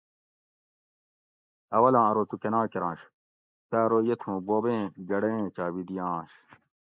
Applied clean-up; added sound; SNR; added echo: neural mask model Resemble Enhance denoiser.